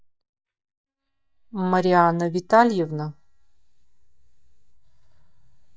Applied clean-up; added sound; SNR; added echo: neural mask model DeepFilterNet 3.